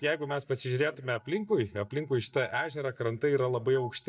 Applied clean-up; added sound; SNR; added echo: neural mask model DeepFilterNet 3.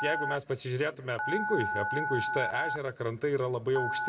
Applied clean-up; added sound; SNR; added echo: none; Telephone; 2 dB; reverberation time 0.6 s.